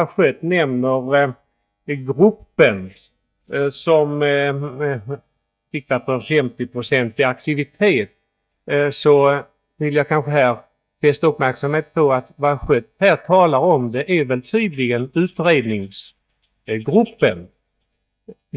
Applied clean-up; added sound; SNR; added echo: neural mask model DeepFilterNet 3.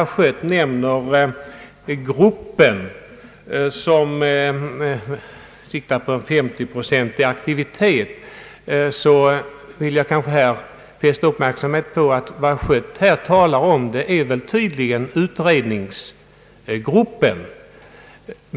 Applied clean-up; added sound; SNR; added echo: none; none; none; none.